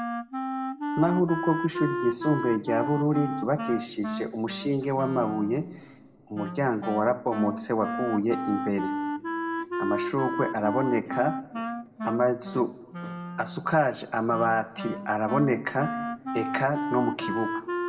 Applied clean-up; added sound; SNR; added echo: none; Wind instrument, woodwind instrument; 5 dB; reverberation time 1.4 s.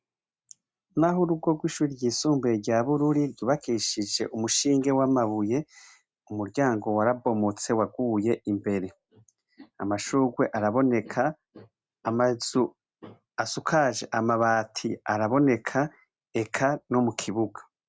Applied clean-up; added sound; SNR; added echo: none; none; none; none.